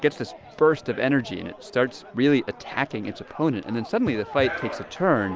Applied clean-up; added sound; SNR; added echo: none; none; none; none.